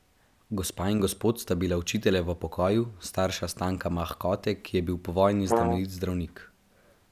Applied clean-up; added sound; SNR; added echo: none; Brass instrument; -1 dB; none.